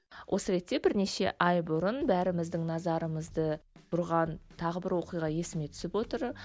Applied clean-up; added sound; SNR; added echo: none; none; none; none.